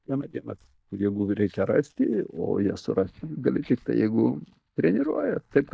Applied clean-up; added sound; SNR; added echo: neural mask model DeepFilterNet 3.